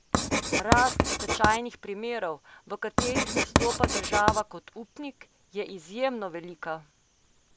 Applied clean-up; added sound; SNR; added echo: none; Writing; -2 dB; none.